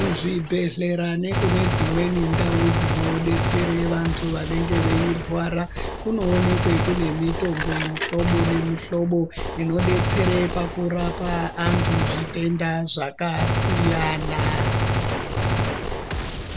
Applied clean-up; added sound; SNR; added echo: none; Gunshot, gunfire; 0 dB; none.